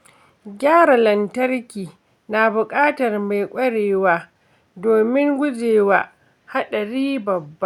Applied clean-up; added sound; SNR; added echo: none; none; none; none.